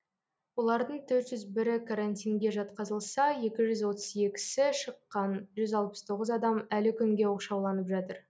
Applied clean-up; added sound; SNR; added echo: none; none; none; none.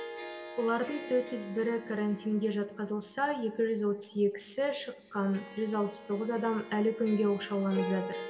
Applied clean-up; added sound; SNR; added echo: none; Harp; 13 dB; reverberation time 2.1 s.